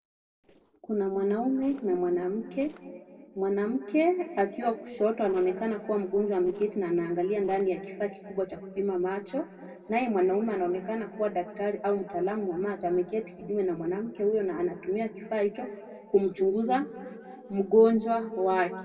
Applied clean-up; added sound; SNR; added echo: neural separator model SepFormer DNS4.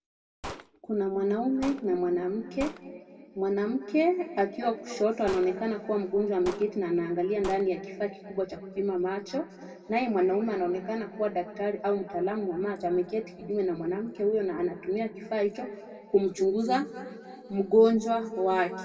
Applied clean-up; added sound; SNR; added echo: none; Gunshot, gunfire; 17 dB; reverberation time 2.4 s.